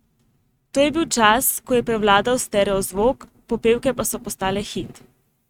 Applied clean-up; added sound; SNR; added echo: neural mask model RNNoise.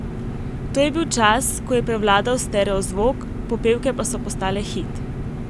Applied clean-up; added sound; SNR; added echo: none; Engine; 6 dB; none.